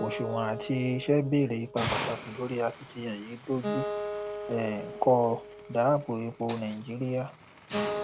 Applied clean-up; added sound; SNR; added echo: none; Acoustic guitar + Hiss; 5 dB; none.